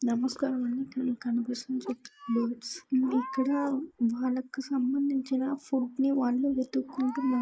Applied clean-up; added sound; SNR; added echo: neural mask model Resemble Enhance denoiser.